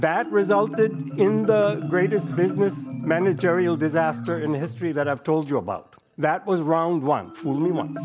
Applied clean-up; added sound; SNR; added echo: none; Marimba, xylophone; 10 dB; none.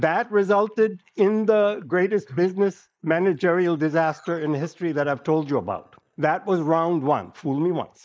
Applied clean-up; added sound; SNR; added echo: neural mask model Resemble Enhance denoiser.